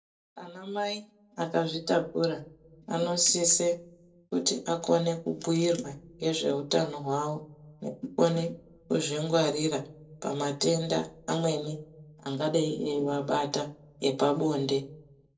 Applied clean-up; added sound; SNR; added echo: none; none; none; reverberation time 0.2 s.